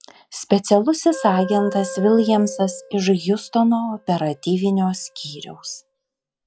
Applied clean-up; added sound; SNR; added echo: classical method log-MMSE.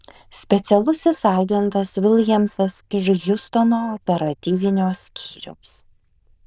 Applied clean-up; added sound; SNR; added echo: neural diffusion model UNIVERSE++.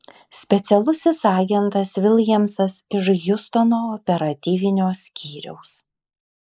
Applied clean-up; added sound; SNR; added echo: neural mask model Resemble Enhance denoiser.